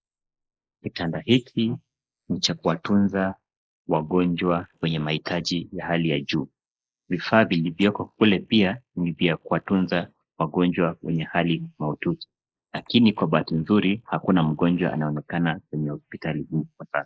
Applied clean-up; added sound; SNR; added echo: neural mask model Resemble Enhance denoiser.